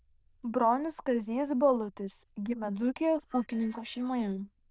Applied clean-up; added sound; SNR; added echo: neural diffusion model UNIVERSE++.